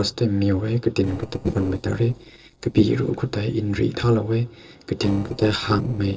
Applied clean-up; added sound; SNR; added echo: neural separator model SepFormer DNS4.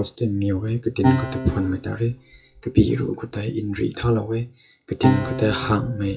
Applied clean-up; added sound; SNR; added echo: classical method WPE with log-MMSE.